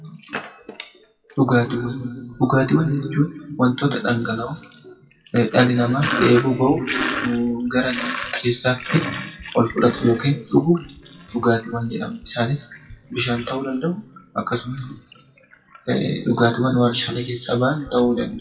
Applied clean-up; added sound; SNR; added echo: classical method WPE with log-MMSE.